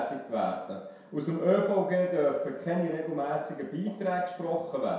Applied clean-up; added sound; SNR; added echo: none; none; none; reverberation time 0.7 s.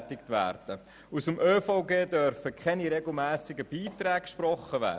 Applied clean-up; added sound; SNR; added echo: none; none; none; none.